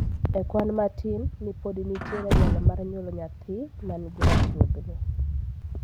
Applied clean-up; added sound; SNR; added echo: none; Truck; 1 dB; none.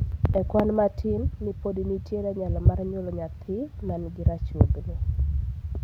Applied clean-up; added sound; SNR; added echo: none; none; none; none.